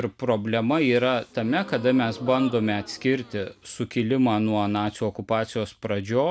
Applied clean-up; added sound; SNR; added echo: none; Gasp; 19 dB; none.